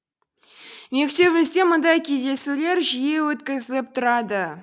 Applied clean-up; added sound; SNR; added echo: none; none; none; none.